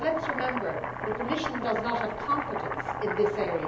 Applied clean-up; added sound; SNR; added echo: none; Domestic sounds, home sounds; 3 dB; reverberation time 1.2 s.